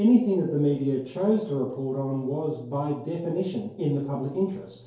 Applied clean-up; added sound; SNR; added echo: none; none; none; reverberation time 2.4 s.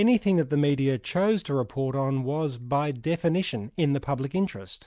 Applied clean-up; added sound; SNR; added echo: none; none; none; none.